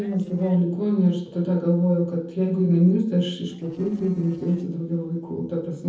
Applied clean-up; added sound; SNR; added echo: neural separator model SepFormer DNS4.